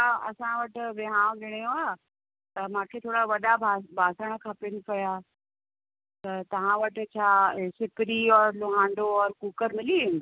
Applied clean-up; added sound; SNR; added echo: none; none; none; none.